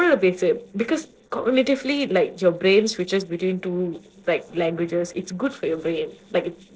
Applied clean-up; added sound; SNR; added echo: neural separator model SepFormer DNS4.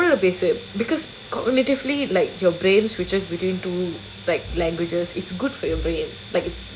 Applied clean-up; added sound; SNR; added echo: none; Domestic sounds, home sounds; 17 dB; none.